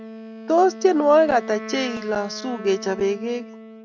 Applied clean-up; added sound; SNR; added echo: none; Wind instrument, woodwind instrument; 14 dB; none.